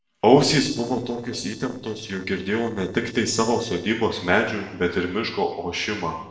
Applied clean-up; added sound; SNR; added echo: neural separator model SepFormer DNS4.